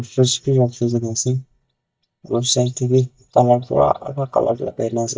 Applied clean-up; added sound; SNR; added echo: neural mask model DeepFilterNet 3.